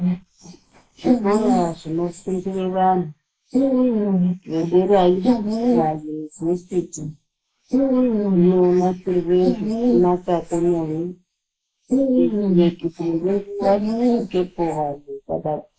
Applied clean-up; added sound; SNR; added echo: neural mask model Resemble Enhance denoiser.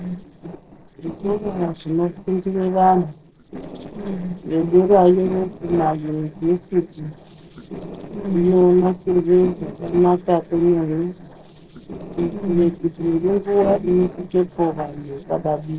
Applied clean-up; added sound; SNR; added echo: neural separator model SepFormer DNS4.